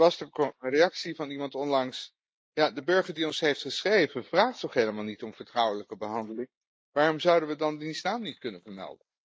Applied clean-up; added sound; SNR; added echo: neural mask model Resemble Enhance denoiser.